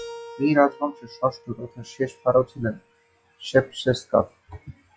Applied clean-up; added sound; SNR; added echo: classical method log-MMSE.